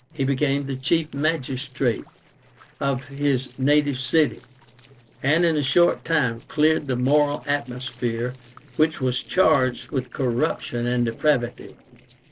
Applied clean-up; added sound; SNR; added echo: neural separator model SepFormer DNS4.